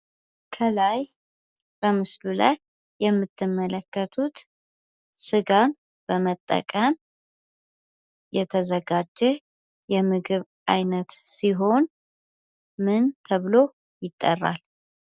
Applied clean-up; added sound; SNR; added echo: none; none; none; none.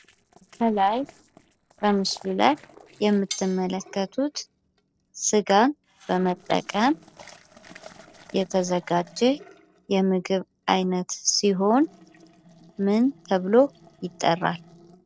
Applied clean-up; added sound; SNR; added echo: neural separator model SepFormer DNS4.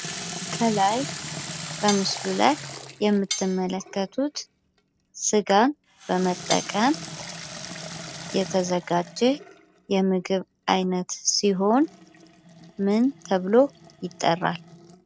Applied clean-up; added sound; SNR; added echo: none; Cutlery, silverware + Sink (filling or washing) / Water tap, faucet; 12 dB; none.